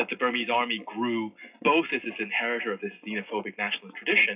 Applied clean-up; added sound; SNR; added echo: classical method WPE with log-MMSE.